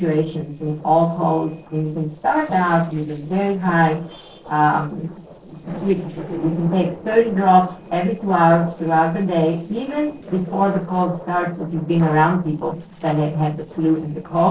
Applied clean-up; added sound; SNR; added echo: neural separator model SepFormer DNS4.